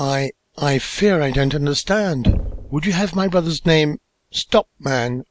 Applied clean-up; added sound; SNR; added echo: none; Knock; 10 dB; none.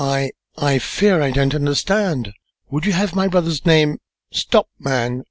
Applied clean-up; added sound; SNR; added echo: none; none; none; none.